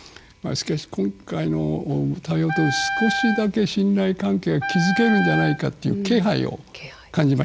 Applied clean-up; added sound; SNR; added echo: none; Wind instrument, woodwind instrument; 6 dB; none.